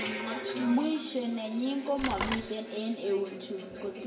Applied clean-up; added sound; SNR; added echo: none; Telephone; 7 dB; reverberation time 0.7 s.